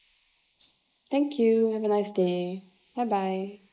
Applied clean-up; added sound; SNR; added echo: neural mask model Resemble Enhance denoiser.